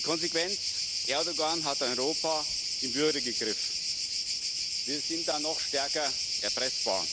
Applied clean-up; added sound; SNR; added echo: none; Cricket; -2 dB; none.